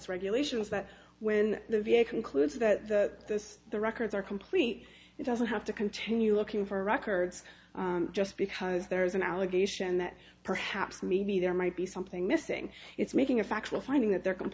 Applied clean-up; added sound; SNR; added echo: none; none; none; none.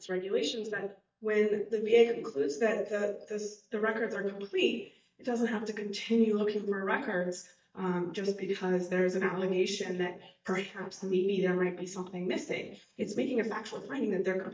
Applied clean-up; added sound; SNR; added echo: neural mask model DeepFilterNet 3.